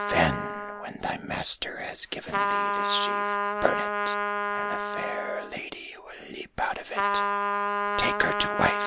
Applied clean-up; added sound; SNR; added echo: none; Trumpet; -2 dB; none.